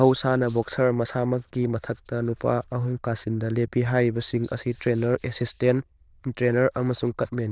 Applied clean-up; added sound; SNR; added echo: neural diffusion model UNIVERSE++.